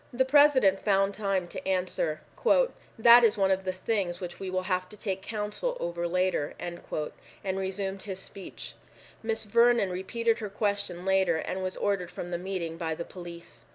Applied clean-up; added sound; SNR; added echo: none; none; none; none.